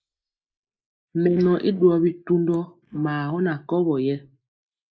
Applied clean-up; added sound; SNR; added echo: neural mask model Resemble Enhance denoiser.